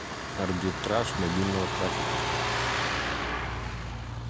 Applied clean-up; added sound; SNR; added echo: none; Truck; -3 dB; none.